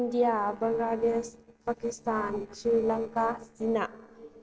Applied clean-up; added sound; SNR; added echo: neural separator model SepFormer DNS4.